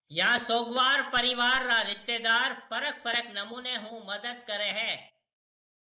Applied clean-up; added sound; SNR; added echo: neural mask model Resemble Enhance denoiser.